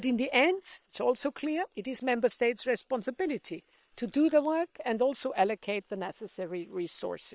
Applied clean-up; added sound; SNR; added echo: neural separator model SepFormer WHAM!.